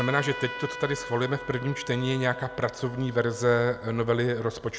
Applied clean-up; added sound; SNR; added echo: none; Trumpet; 13 dB; none.